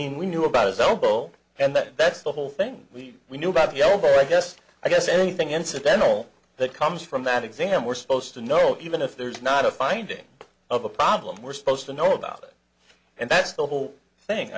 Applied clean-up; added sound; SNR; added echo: none; none; none; none.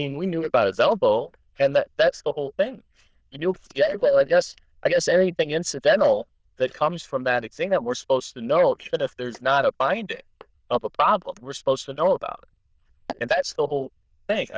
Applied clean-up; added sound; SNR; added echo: neural diffusion model UNIVERSE++.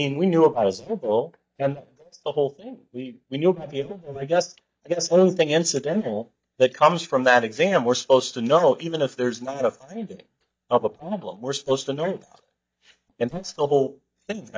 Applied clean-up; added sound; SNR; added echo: neural mask model DeepFilterNet 3.